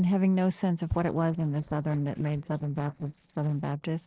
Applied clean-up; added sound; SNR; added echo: neural separator model SepFormer DNS4.